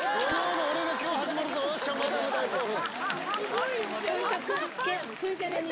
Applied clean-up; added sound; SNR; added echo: none; none; none; none.